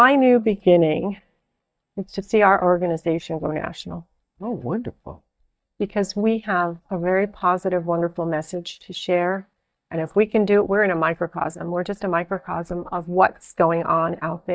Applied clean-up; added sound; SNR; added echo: neural mask model DeepFilterNet 3.